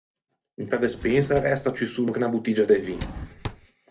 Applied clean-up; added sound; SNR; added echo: none; Drawer open or close; 14 dB; reverberation time 0.3 s.